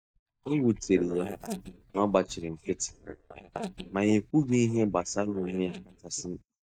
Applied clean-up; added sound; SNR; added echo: neural mask model DeepFilterNet 3.